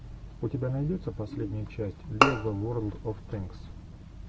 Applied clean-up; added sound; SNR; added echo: none; Bowed string instrument; -3 dB; none.